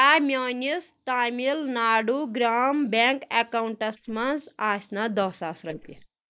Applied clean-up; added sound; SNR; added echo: neural mask model Resemble Enhance denoiser.